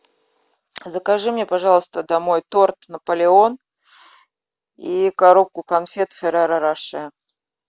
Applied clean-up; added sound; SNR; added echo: none; none; none; none.